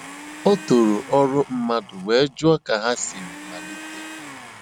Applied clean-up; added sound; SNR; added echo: none; Domestic sounds, home sounds; 16 dB; none.